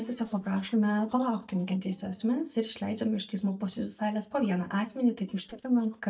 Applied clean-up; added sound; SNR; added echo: neural mask model DeepFilterNet 3.